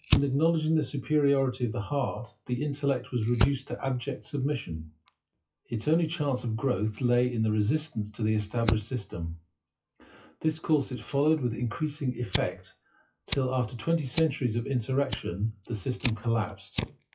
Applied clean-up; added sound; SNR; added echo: classical method WPE with log-MMSE.